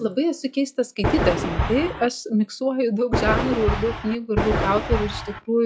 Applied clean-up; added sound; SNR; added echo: classical method log-MMSE.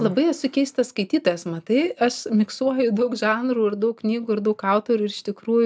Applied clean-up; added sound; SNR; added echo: none; none; none; none.